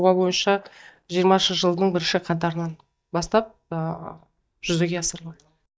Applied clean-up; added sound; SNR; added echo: neural mask model DeepFilterNet 3.